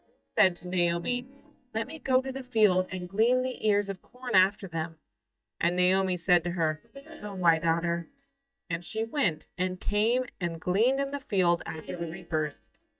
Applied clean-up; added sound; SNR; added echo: neural mask model DeepFilterNet 3.